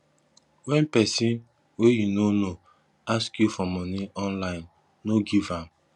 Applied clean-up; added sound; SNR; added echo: none; none; none; none.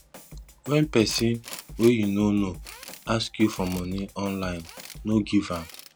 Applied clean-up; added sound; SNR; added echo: none; Tools + Drum kit; 16 dB; none.